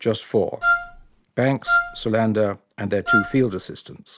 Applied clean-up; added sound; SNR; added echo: none; Wind instrument, woodwind instrument; 0 dB; none.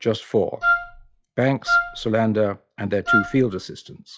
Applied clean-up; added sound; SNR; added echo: classical method log-MMSE.